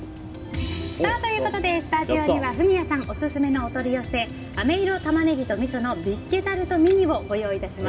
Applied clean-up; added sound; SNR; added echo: none; Mechanical fan; 16 dB; reverberation time 2.1 s.